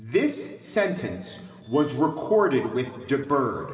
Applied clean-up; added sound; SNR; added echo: neural separator model SepFormer DNS4.